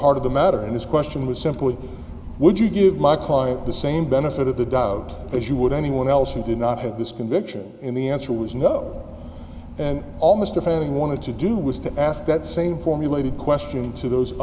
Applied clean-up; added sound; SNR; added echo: none; Engine / Boat, Water vehicle; 13 dB; none.